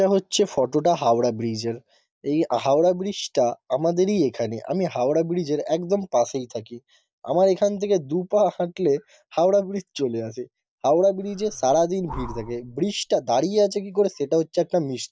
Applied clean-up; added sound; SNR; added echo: neural mask model DeepFilterNet 3.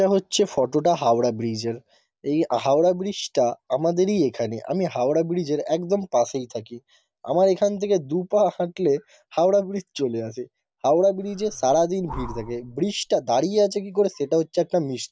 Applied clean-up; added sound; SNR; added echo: none; Breathing; 17 dB; none.